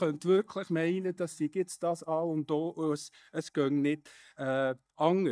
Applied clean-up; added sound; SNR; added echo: neural mask model DeepFilterNet 3.